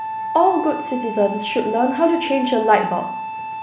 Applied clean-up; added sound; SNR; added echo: none; Wind instrument, woodwind instrument; 8 dB; none.